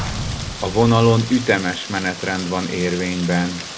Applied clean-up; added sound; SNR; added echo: none; Explosion + Rain; 10 dB; none.